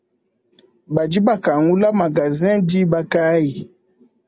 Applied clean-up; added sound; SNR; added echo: none; none; none; none.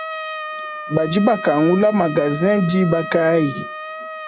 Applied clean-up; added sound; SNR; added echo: none; Trumpet; 11 dB; none.